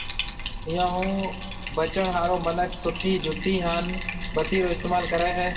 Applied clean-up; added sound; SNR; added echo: none; Bathtub (filling or washing); 6 dB; reverberation time 1.4 s.